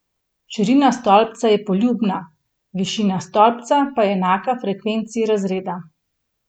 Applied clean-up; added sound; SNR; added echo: none; none; none; none.